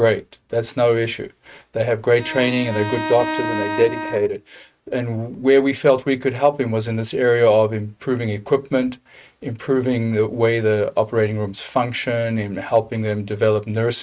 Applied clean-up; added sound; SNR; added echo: neural mask model RNNoise.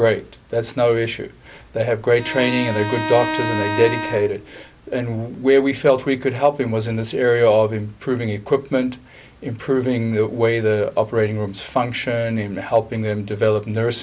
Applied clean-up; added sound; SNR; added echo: none; Bowed string instrument; 7 dB; none.